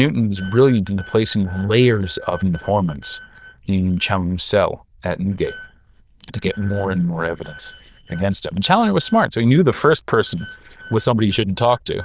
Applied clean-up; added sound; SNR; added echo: neural diffusion model UNIVERSE++.